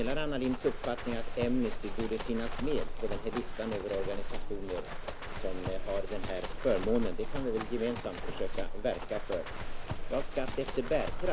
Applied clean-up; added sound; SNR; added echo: none; Livestock, farm animals, working animals; -1 dB; none.